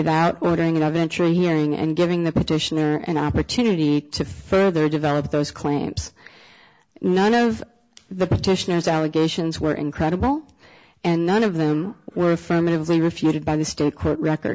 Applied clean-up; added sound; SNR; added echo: none; none; none; none.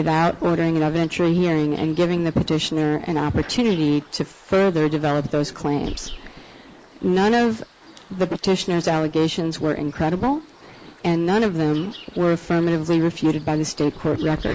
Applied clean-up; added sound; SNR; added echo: neural mask model Resemble Enhance denoiser.